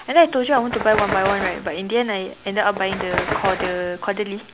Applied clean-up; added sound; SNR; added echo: none; Bird; 8 dB; none.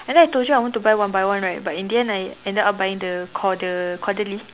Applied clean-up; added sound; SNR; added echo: none; none; none; none.